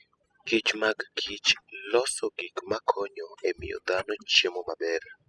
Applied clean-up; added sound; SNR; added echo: classical method spectral subtraction.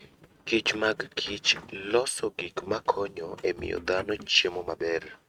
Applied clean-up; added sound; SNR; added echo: neural mask model RNNoise.